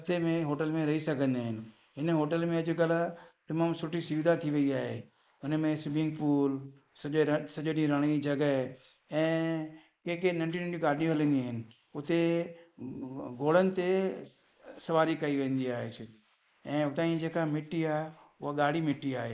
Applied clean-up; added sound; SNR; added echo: neural mask model Resemble Enhance denoiser.